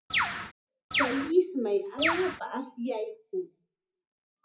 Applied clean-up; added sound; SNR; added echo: none; Bird; -3 dB; reverberation time 0.4 s.